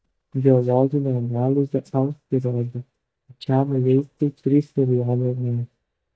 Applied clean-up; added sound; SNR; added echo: neural mask model DeepFilterNet 3.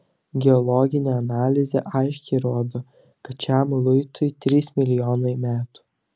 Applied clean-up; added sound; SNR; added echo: none; none; none; none.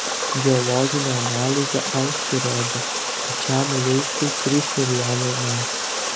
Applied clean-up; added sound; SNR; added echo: none; Water; 1 dB; none.